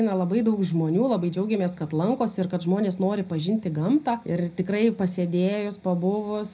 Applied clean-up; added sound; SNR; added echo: none; none; none; reverberation time 0.4 s.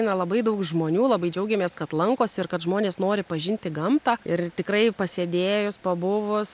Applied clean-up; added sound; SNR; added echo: none; none; none; none.